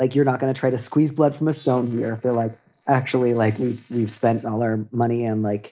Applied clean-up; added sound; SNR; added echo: neural mask model Resemble Enhance denoiser.